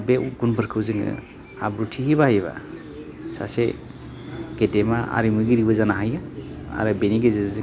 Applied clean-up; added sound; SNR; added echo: none; none; none; none.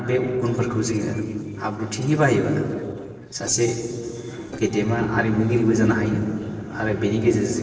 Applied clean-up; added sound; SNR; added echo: neural separator model SepFormer DNS4.